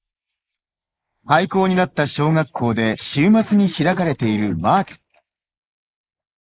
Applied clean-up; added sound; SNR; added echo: neural mask model Resemble Enhance denoiser.